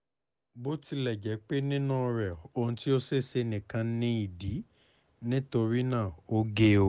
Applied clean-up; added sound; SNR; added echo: none; none; none; none.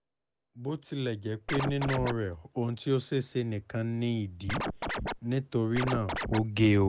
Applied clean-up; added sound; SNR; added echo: none; Scratching (performance technique); 3 dB; none.